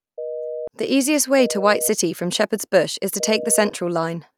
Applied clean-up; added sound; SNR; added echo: none; Telephone; 10 dB; none.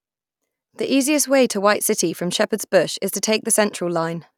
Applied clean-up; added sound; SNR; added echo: none; none; none; none.